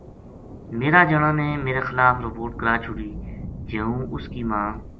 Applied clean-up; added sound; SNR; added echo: none; Thunder / Rain; 12 dB; none.